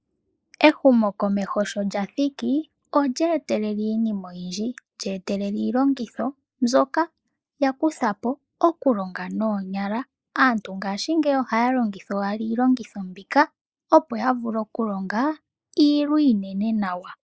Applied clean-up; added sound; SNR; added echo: neural mask model Resemble Enhance denoiser.